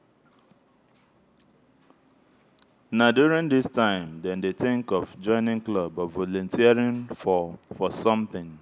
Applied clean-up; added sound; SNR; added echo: none; none; none; none.